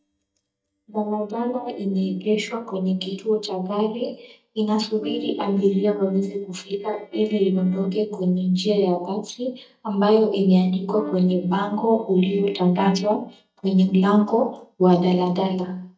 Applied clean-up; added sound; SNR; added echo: neural mask model DeepFilterNet 3.